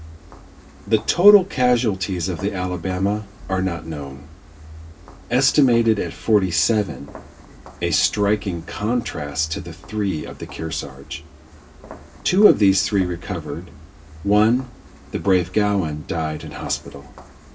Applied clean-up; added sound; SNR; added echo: none; Walk, footsteps; 18 dB; reverberation time 0.2 s.